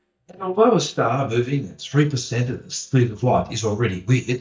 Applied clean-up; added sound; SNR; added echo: neural mask model DeepFilterNet 3.